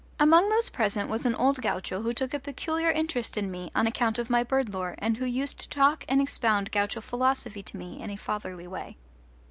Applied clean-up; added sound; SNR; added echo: none; none; none; none.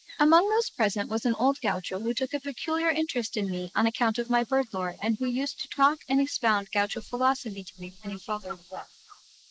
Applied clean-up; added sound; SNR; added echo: neural mask model Resemble Enhance denoiser.